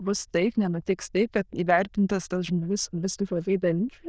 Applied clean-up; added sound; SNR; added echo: neural diffusion model UNIVERSE++.